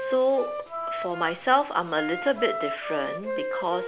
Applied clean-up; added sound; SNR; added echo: none; Wind instrument, woodwind instrument; 6 dB; none.